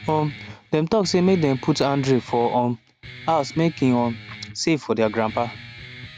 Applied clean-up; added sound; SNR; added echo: none; Guitar; 17 dB; none.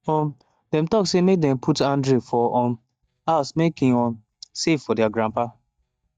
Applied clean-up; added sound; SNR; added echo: neural mask model DeepFilterNet 3.